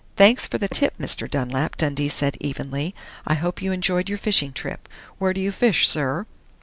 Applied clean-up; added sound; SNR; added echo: none; none; none; none.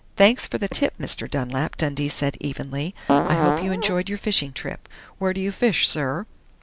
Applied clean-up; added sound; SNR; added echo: none; Fart; -3 dB; none.